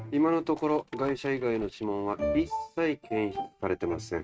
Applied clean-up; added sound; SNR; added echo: neural mask model RNNoise.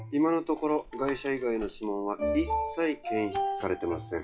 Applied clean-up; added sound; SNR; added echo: classical method log-MMSE.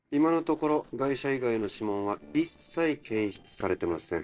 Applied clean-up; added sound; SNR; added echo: neural separator model SepFormer DNS4.